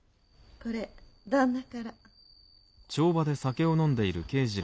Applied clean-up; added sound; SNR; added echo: none; none; none; none.